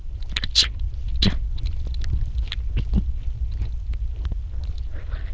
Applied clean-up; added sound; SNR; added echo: neural diffusion model UNIVERSE++.